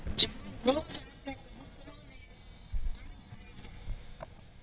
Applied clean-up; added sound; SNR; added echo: neural mask model DeepFilterNet 3.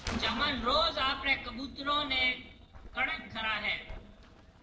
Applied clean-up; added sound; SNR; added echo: neural separator model SepFormer DNS4.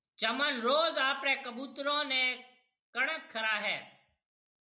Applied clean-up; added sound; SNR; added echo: none; none; none; none.